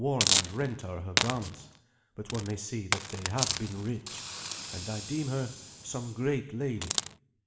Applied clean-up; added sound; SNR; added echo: none; Hiss; 0 dB; reverberation time 0.7 s.